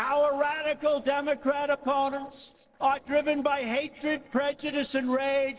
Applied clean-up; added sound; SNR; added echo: neural separator model SepFormer DNS4.